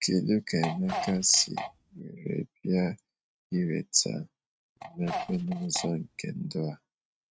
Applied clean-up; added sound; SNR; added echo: neural mask model RNNoise.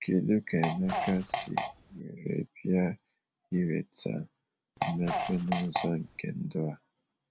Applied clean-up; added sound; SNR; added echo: none; Fart; 4 dB; none.